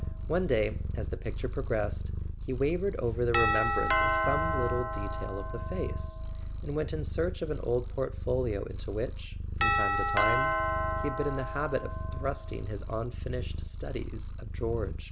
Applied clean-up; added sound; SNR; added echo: none; Doorbell + Purr; -2 dB; none.